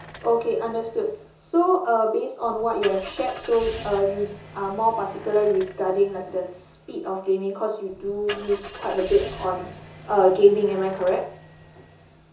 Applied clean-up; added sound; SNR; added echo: none; Engine starting / Car; 17 dB; reverberation time 0.6 s.